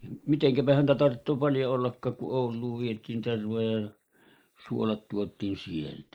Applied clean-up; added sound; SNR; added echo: neural mask model Resemble Enhance denoiser.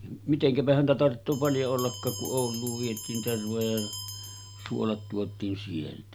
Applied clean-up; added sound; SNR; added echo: none; Bell; 14 dB; none.